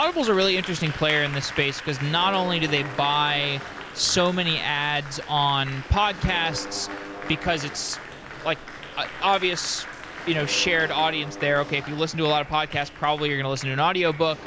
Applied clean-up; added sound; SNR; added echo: none; Mechanisms + Applause; 12 dB; none.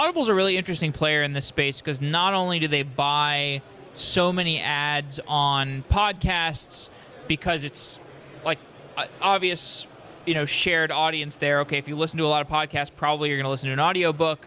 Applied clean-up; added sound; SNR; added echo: none; none; none; none.